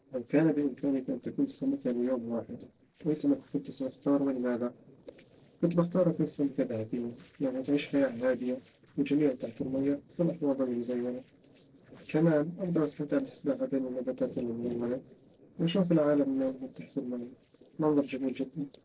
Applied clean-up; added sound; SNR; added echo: neural separator model SepFormer DNS4.